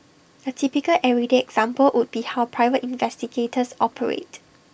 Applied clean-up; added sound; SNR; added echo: none; none; none; none.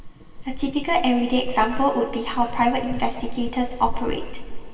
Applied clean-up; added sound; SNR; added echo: none; Thunder / Wind / Bird vocalization, bird call, bird song; 4 dB; reverberation time 2.5 s.